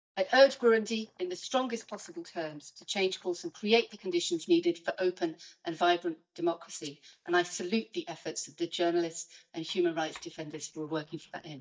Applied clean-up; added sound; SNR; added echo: neural mask model DeepFilterNet 3.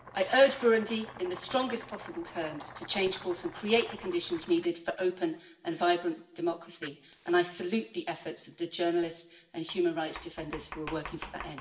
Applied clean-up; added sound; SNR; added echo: none; Domestic sounds, home sounds; 17 dB; reverberation time 0.6 s.